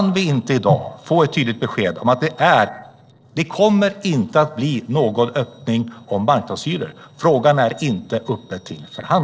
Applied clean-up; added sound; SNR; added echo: neural separator model SepFormer DNS4.